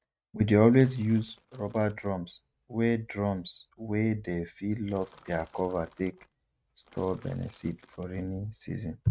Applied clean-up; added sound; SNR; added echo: neural mask model RNNoise.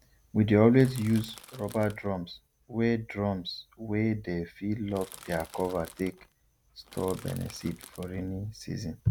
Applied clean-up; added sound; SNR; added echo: none; Crushing; 20 dB; none.